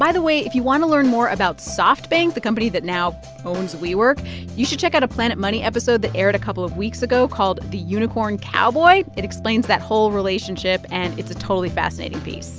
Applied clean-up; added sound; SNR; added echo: none; none; none; none.